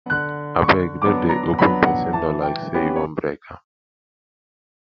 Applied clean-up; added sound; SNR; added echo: none; Piano; 0 dB; none.